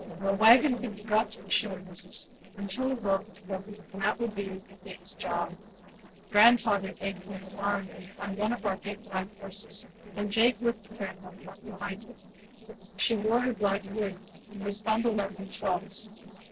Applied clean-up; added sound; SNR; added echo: neural separator model SepFormer DNS4.